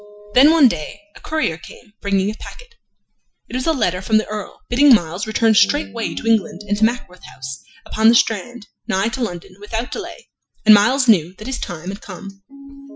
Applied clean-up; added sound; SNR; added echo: classical method Wiener filter.